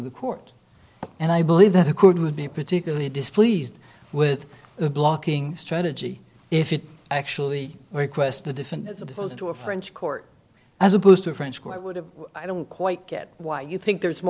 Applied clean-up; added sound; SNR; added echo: none; none; none; none.